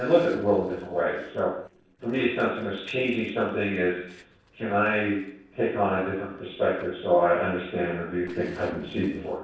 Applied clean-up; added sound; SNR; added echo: neural separator model SepFormer DNS4.